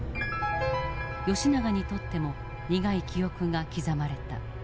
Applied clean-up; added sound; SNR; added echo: none; none; none; none.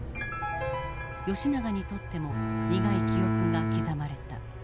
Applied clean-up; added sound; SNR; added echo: none; Bowed string instrument; -4 dB; none.